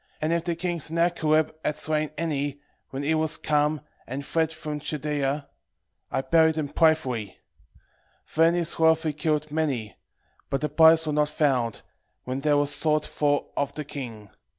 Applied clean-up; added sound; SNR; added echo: none; none; none; none.